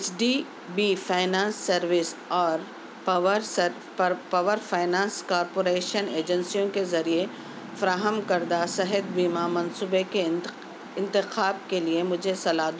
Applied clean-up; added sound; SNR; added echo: none; none; none; none.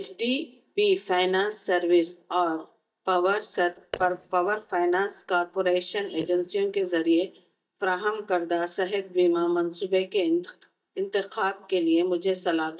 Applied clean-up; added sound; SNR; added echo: neural mask model DeepFilterNet 3.